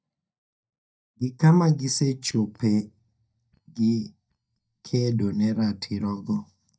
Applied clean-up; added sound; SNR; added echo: neural mask model DeepFilterNet 3.